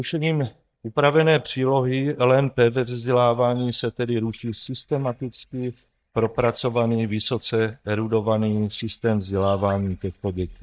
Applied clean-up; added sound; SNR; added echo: neural mask model DeepFilterNet 3.